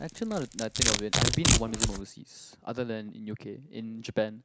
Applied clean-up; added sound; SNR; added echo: none; Domestic sounds, home sounds; -3 dB; none.